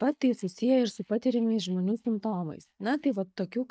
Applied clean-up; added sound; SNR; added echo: neural mask model DeepFilterNet 3.